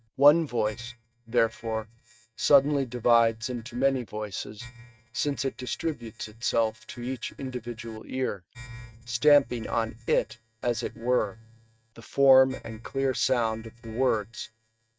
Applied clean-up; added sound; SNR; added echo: neural mask model RNNoise.